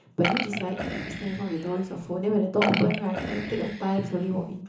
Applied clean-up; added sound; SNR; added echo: none; Burping, eructation; 6 dB; reverberation time 0.8 s.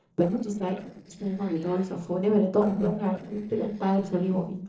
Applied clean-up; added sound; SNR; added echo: neural separator model SepFormer DNS4.